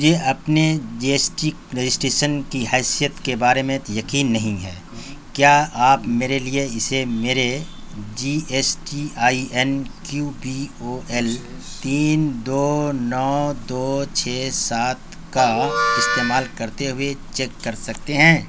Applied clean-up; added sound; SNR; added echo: none; Harmonica; 3 dB; none.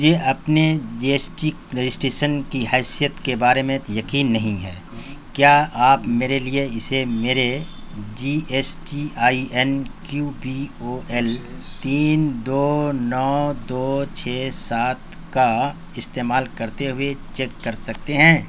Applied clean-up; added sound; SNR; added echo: none; none; none; none.